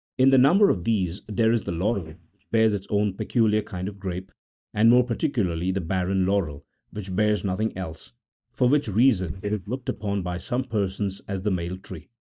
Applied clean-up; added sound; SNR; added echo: neural mask model DeepFilterNet 3.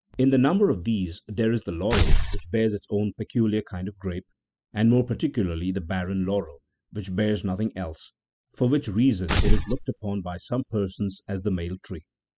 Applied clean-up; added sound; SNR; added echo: classical method spectral subtraction.